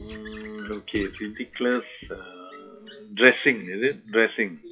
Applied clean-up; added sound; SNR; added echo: classical method WPE with log-MMSE.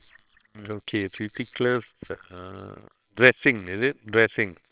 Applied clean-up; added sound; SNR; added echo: neural separator model SepFormer WHAMR!.